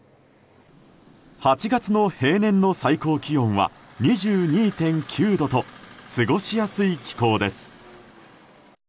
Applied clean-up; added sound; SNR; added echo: none; none; none; none.